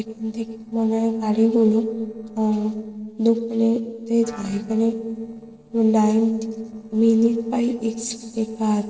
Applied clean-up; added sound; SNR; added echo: neural separator model SepFormer DNS4.